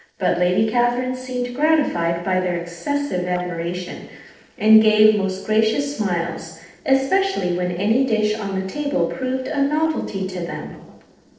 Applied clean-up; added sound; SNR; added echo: neural separator model SepFormer DNS4.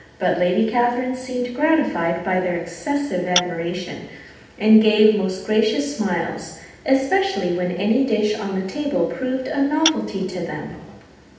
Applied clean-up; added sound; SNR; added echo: none; Tap / Glass; 7 dB; reverberation time 0.8 s.